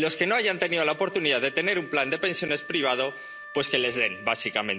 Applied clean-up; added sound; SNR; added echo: none; Wind instrument, woodwind instrument; 16 dB; none.